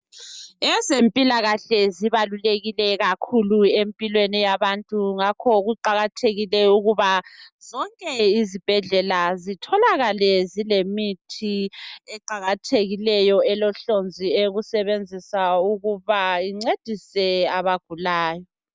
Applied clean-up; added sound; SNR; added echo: none; none; none; none.